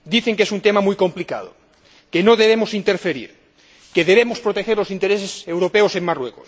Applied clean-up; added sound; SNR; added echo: none; none; none; none.